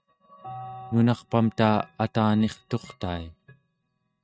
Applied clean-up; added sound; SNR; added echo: neural mask model RNNoise.